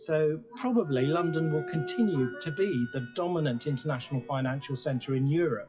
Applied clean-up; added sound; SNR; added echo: classical method WPE with log-MMSE.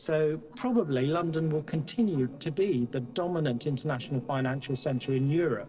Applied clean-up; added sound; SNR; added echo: neural separator model SepFormer DNS4.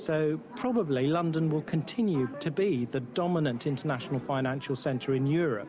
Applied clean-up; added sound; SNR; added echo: none; none; none; none.